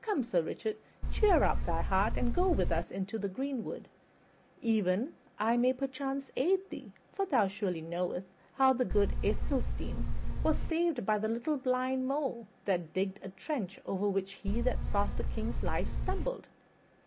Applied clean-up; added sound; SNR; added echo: none; Buzz; -2 dB; none.